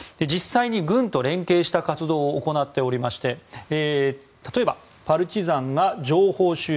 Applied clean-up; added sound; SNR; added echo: none; none; none; none.